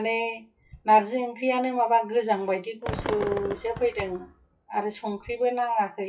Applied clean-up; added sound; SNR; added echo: classical method WPE with log-MMSE.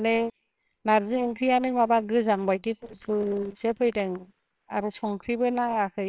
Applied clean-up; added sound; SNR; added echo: neural separator model SepFormer WHAMR!.